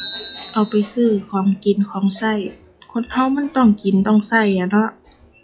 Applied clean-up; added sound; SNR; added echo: classical method log-MMSE.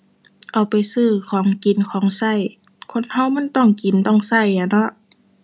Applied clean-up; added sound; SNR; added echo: none; none; none; none.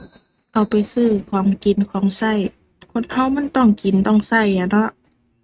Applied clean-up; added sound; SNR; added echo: neural mask model RNNoise.